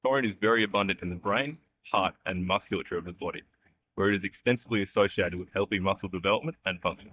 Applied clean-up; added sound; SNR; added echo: neural mask model DeepFilterNet 3.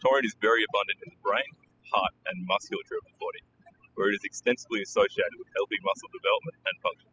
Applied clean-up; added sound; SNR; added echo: classical method spectral subtraction.